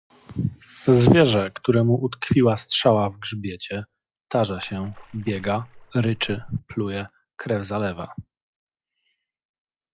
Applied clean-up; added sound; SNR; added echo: none; Splash, splatter; 20 dB; none.